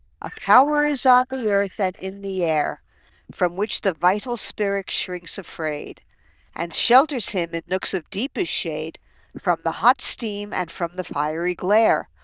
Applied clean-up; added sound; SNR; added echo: neural diffusion model UNIVERSE++.